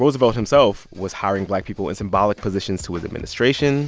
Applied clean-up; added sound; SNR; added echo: none; none; none; none.